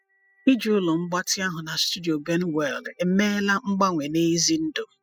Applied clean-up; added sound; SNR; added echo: classical method spectral subtraction.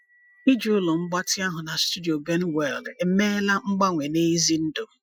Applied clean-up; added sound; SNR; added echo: classical method Wiener filter.